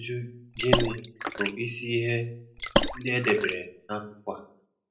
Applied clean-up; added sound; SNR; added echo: none; Water / Splash, splatter; -1 dB; reverberation time 0.4 s.